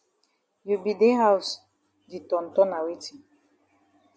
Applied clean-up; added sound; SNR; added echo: none; none; none; none.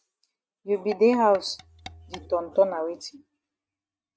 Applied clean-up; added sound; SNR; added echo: neural mask model RNNoise.